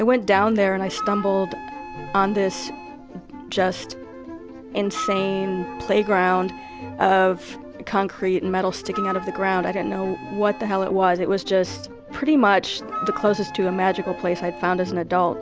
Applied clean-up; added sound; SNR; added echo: none; Wind instrument, woodwind instrument; 14 dB; none.